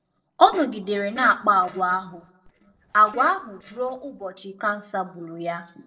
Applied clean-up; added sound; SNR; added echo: neural separator model SepFormer DNS4.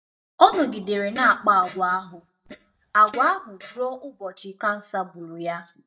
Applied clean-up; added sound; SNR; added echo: neural mask model DeepFilterNet 3.